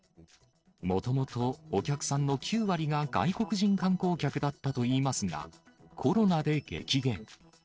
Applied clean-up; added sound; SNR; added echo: neural separator model SepFormer DNS4.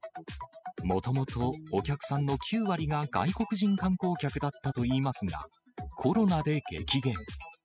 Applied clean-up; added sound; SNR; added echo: classical method spectral subtraction.